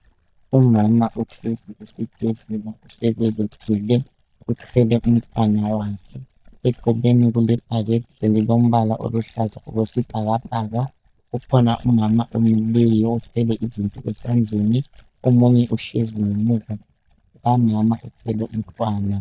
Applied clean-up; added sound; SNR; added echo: neural mask model DeepFilterNet 3.